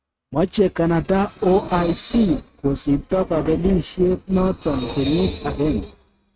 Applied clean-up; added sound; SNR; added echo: neural mask model RNNoise.